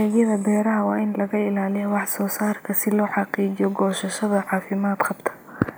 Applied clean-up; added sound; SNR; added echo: none; none; none; none.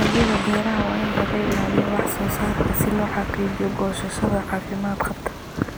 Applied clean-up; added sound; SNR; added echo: none; Thunder / Rain; 0 dB; none.